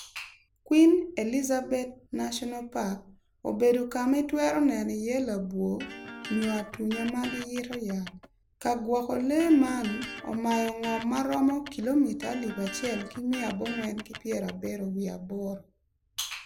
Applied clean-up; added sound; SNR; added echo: none; Electric guitar; 13 dB; none.